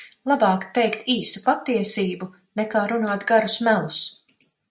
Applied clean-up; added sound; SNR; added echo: none; none; none; none.